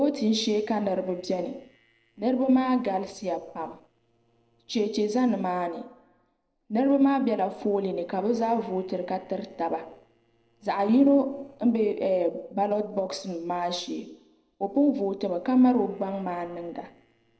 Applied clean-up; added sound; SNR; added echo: neural separator model SepFormer DNS4.